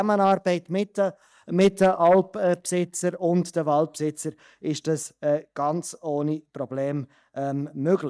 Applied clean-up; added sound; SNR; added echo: neural mask model DeepFilterNet 3.